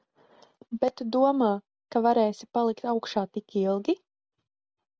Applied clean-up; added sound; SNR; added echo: none; none; none; none.